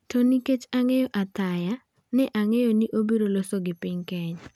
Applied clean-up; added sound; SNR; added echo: none; none; none; none.